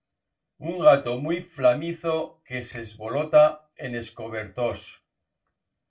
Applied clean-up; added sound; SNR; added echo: neural separator model SepFormer DNS4.